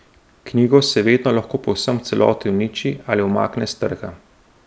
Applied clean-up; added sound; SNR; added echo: none; none; none; none.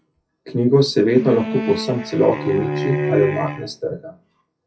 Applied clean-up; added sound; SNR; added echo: classical method WPE with log-MMSE.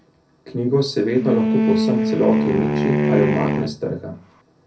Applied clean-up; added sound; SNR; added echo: none; Wind instrument, woodwind instrument; -2 dB; reverberation time 0.3 s.